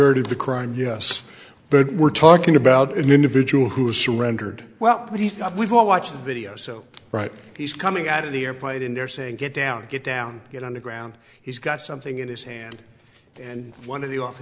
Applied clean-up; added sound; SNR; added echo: none; none; none; none.